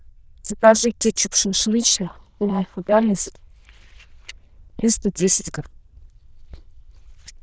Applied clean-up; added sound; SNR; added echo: neural diffusion model UNIVERSE++.